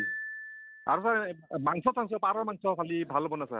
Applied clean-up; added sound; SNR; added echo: none; Piano; 13 dB; none.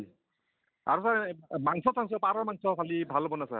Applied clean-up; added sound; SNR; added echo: none; none; none; none.